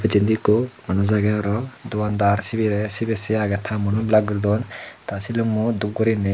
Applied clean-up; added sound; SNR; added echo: neural mask model Resemble Enhance denoiser.